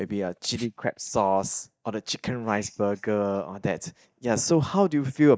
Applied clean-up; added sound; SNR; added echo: neural mask model DeepFilterNet 3.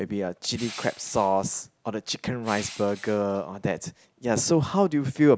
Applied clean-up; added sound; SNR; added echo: none; Crushing; 19 dB; none.